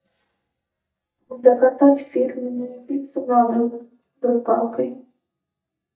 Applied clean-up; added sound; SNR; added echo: neural mask model DeepFilterNet 3.